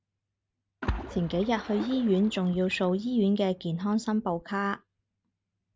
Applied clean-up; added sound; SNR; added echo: none; Splash, splatter; 11 dB; none.